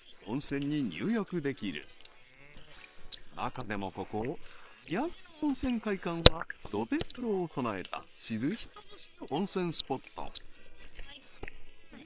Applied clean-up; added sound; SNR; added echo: neural separator model SepFormer WHAM!.